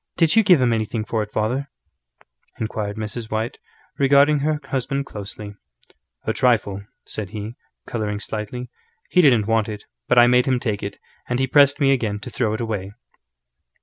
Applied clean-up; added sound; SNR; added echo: none; none; none; none.